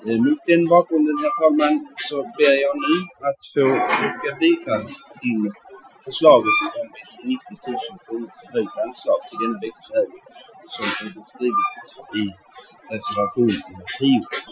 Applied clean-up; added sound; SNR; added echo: classical method Wiener filter.